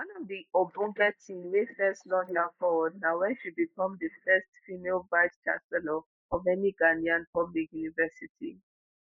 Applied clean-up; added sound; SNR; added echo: neural mask model Resemble Enhance denoiser.